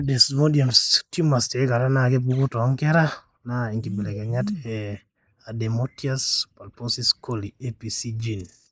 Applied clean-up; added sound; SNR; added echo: neural mask model Resemble Enhance denoiser.